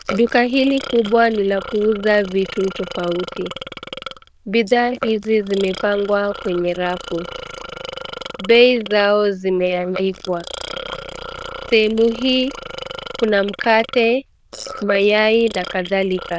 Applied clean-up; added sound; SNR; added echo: neural diffusion model UNIVERSE++.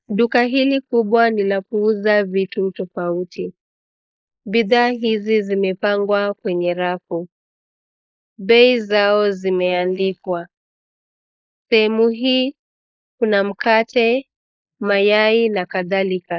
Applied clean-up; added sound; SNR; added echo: neural mask model Resemble Enhance denoiser.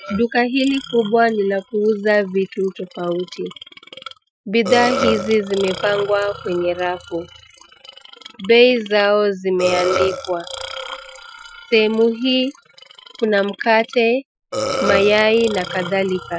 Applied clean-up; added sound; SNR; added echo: classical method Wiener filter.